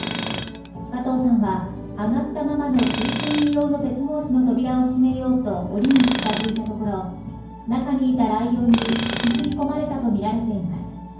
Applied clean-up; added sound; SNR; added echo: none; Tools; 12 dB; reverberation time 0.9 s.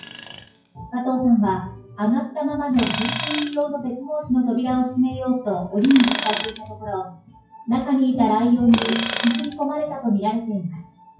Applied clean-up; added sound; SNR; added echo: classical method WPE with log-MMSE.